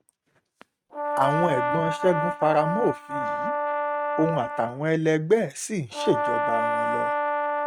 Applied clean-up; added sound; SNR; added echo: neural mask model RNNoise.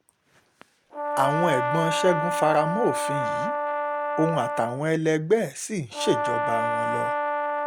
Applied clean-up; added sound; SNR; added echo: none; Brass instrument; 1 dB; none.